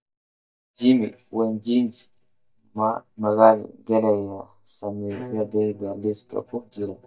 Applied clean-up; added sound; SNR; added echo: neural mask model DeepFilterNet 3.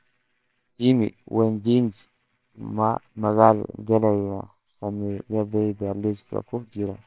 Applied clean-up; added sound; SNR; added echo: neural separator model SepFormer WHAMR!.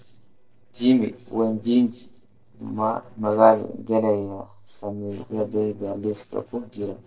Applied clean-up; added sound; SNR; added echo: neural separator model SepFormer DNS4.